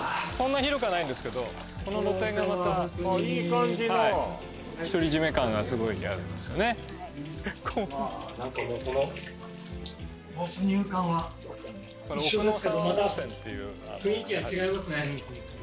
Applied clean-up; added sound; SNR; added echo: none; none; none; none.